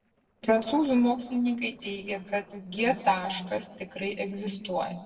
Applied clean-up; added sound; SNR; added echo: neural separator model SepFormer DNS4.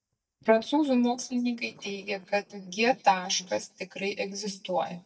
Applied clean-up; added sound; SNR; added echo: neural mask model DeepFilterNet 3.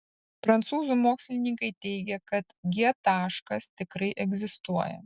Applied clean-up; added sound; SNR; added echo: none; none; none; none.